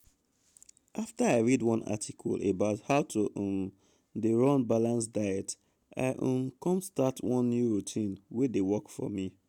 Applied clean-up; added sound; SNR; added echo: none; none; none; none.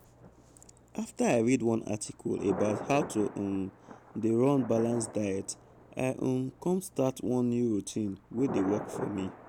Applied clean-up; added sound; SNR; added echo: none; Thunder; 13 dB; none.